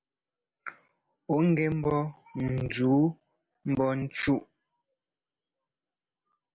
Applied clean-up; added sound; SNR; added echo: none; none; none; none.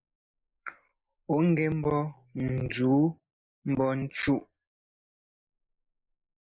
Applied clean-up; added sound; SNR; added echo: neural mask model Resemble Enhance denoiser.